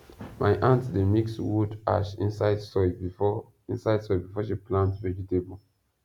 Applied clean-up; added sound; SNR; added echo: none; none; none; none.